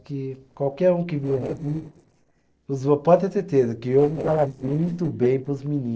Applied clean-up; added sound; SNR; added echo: neural separator model SepFormer DNS4.